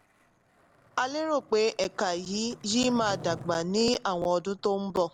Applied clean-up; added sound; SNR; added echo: none; Skateboard; 19 dB; none.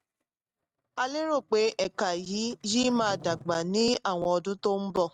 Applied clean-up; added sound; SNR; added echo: neural mask model RNNoise.